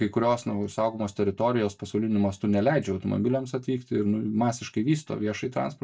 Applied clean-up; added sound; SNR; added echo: neural mask model DeepFilterNet 3.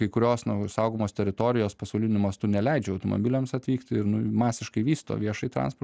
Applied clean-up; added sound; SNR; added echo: none; none; none; none.